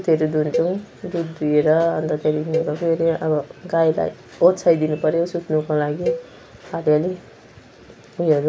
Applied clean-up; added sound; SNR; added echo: none; Cowbell; 11 dB; none.